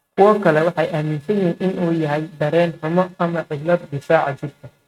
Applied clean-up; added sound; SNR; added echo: neural mask model RNNoise.